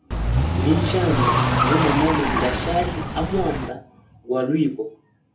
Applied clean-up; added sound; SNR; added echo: none; Car; -3 dB; reverberation time 0.3 s.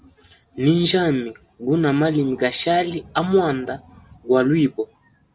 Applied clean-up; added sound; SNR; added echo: none; none; none; none.